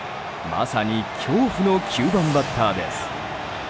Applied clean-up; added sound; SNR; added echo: none; Motorcycle; 17 dB; none.